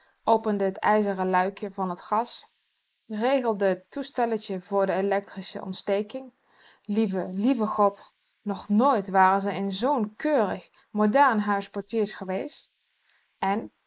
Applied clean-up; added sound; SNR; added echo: neural mask model Resemble Enhance denoiser.